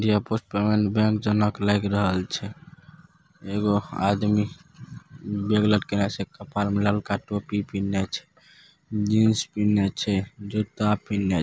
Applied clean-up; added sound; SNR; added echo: none; none; none; none.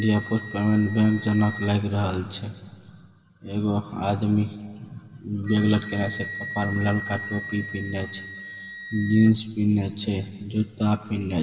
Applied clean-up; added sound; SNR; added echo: none; Wind instrument, woodwind instrument; 14 dB; reverberation time 2.0 s.